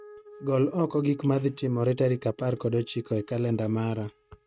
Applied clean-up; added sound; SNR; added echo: neural mask model RNNoise.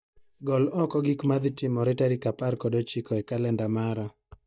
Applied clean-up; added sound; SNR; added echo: neural mask model DeepFilterNet 3.